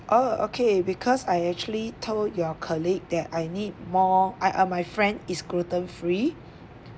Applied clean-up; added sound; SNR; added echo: none; none; none; none.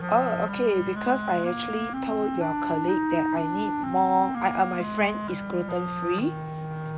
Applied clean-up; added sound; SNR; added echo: none; Wind instrument, woodwind instrument; 3 dB; none.